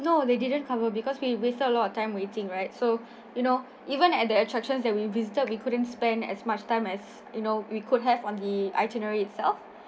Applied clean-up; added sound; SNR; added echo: none; none; none; none.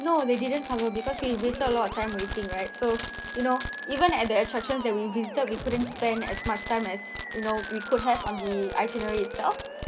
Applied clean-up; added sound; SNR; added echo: none; Fireworks + Musical instrument; 8 dB; none.